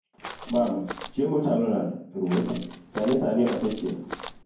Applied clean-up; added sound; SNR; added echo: none; Walk, footsteps; 12 dB; reverberation time 0.9 s.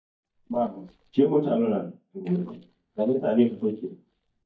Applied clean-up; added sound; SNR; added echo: neural mask model DeepFilterNet 3.